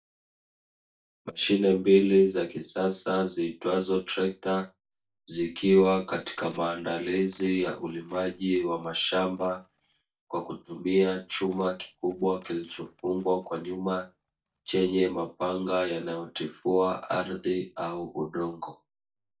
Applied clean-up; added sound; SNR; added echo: neural mask model DeepFilterNet 3.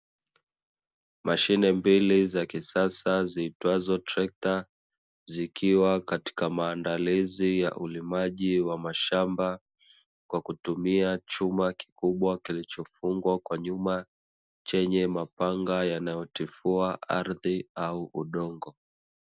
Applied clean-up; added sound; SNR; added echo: none; none; none; none.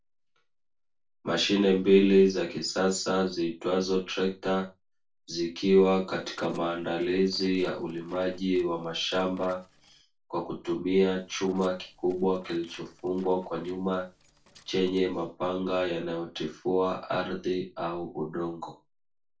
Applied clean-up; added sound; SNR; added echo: neural separator model SepFormer DNS4.